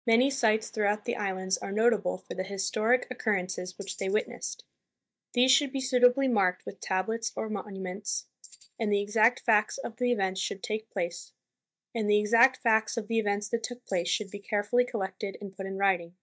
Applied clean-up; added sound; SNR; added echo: neural mask model DeepFilterNet 3.